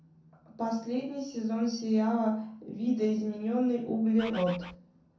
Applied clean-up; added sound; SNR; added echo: none; Bird; 13 dB; reverberation time 0.6 s.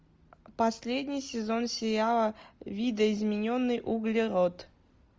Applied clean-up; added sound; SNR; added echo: none; none; none; none.